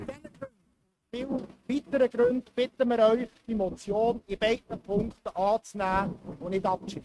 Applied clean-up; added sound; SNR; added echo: neural mask model RNNoise.